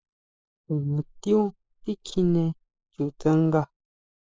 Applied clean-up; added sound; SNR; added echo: neural mask model Resemble Enhance denoiser.